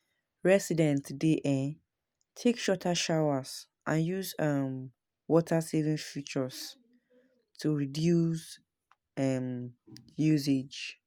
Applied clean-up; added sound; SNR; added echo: none; none; none; none.